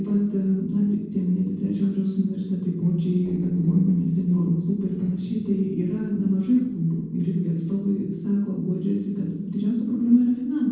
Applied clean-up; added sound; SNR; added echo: neural separator model SepFormer DNS4.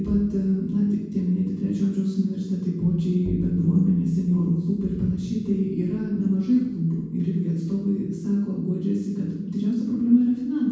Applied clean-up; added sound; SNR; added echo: none; Bowed string instrument; 18 dB; reverberation time 1.1 s.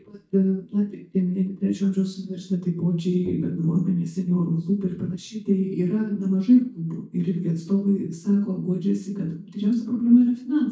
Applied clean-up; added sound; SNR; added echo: neural mask model DeepFilterNet 3.